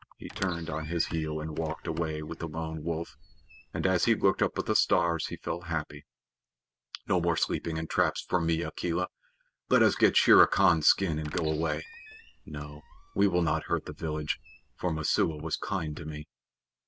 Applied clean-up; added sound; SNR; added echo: none; Squeak; 19 dB; none.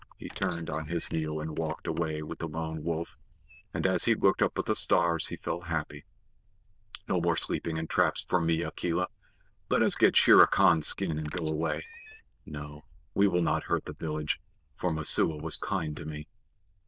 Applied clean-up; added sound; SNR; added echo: neural diffusion model UNIVERSE++.